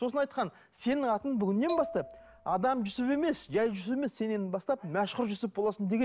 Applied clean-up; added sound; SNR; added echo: none; Marimba, xylophone; 13 dB; none.